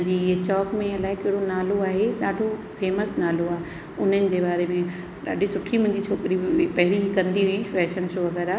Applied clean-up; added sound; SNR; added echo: none; none; none; none.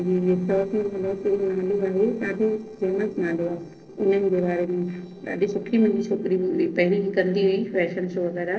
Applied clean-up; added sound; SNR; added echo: neural separator model SepFormer DNS4.